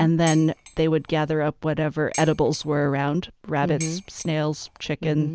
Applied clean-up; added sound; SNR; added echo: none; Dishes, pots, and pans; 17 dB; none.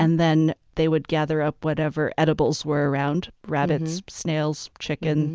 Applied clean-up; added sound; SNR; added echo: none; none; none; none.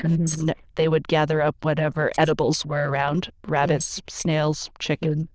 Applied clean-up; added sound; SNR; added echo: neural diffusion model UNIVERSE++.